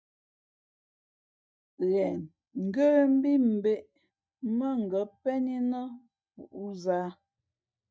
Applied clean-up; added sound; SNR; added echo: neural mask model DeepFilterNet 3.